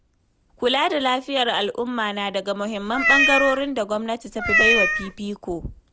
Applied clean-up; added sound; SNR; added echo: none; Meow; -4 dB; none.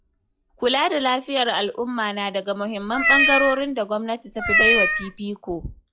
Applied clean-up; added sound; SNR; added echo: classical method log-MMSE.